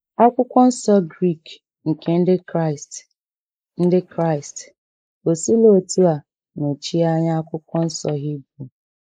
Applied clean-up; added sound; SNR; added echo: neural mask model Resemble Enhance denoiser.